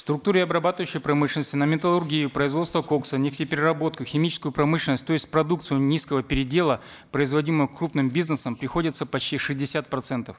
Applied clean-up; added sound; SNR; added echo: neural mask model Resemble Enhance denoiser.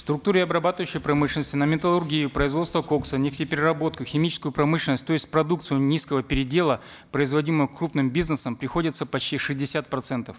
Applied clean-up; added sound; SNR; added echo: none; none; none; none.